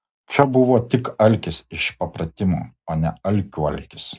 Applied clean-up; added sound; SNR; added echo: none; none; none; none.